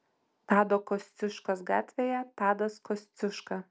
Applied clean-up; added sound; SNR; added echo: none; none; none; none.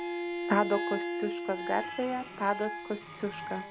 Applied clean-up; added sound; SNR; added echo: none; Wind instrument, woodwind instrument + Bowed string instrument; 3 dB; none.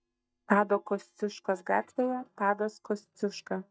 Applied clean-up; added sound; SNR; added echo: neural mask model DeepFilterNet 3.